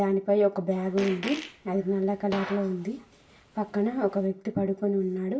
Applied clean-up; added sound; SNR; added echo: none; Fart; 14 dB; reverberation time 0.2 s.